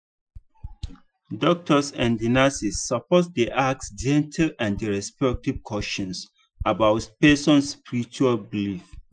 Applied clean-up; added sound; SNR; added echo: classical method Wiener filter.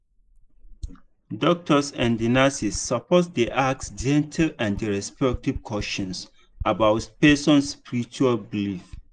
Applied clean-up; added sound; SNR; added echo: neural mask model Resemble Enhance denoiser.